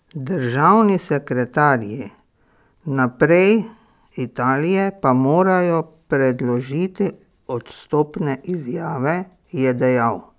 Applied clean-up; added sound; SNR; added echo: none; none; none; none.